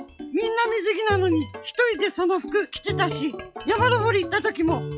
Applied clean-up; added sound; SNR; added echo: classical method log-MMSE.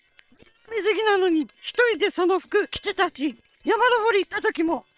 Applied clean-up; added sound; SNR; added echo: neural separator model SepFormer WHAM!.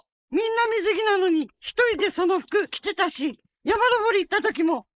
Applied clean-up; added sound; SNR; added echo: neural mask model Resemble Enhance denoiser.